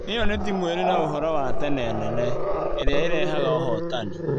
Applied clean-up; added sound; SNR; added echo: none; Growling; -4 dB; none.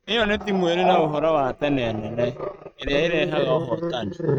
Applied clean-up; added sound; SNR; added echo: neural mask model RNNoise.